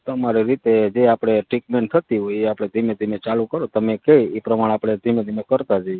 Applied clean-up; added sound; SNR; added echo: none; none; none; none.